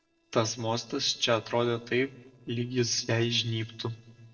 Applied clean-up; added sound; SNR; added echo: neural separator model SepFormer DNS4.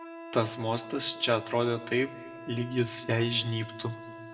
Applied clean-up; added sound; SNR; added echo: none; Wind instrument, woodwind instrument; 13 dB; reverberation time 1.5 s.